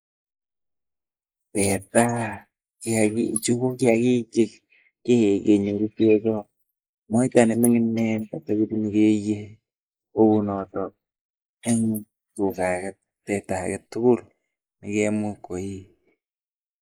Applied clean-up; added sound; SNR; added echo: neural mask model Resemble Enhance denoiser.